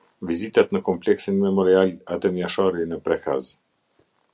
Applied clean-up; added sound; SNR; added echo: none; none; none; none.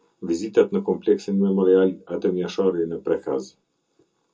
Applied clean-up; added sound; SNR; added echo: none; none; none; reverberation time 0.2 s.